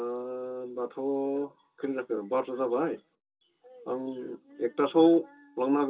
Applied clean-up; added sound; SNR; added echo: none; none; none; reverberation time 0.2 s.